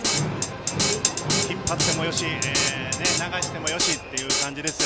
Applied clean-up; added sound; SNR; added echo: none; Drum kit; -2 dB; none.